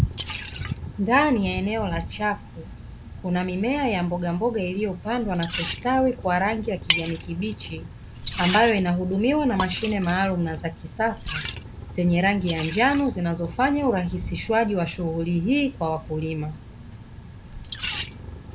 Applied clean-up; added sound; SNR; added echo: none; Liquid; 10 dB; none.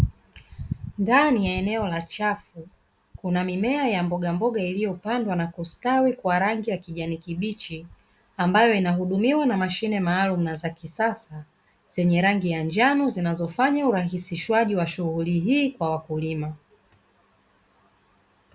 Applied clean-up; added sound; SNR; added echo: none; none; none; none.